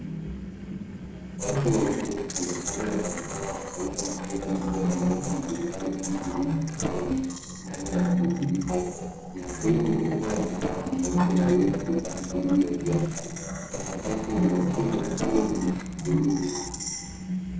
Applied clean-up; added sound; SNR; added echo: neural separator model SepFormer DNS4.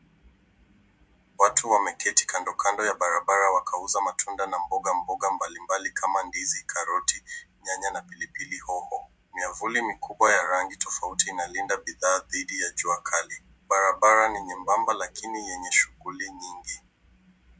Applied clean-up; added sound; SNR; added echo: none; none; none; none.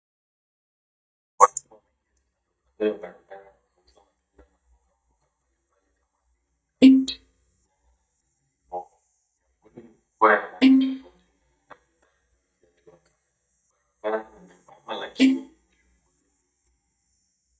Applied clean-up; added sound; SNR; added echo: neural mask model DeepFilterNet 3.